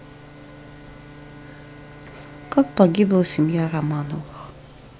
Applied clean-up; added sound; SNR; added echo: none; Bowed string instrument; 19 dB; none.